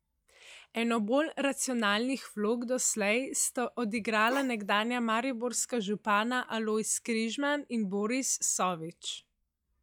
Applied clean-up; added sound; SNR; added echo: classical method log-MMSE.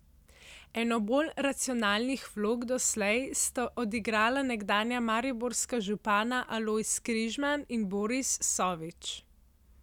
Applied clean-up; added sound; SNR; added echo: none; none; none; none.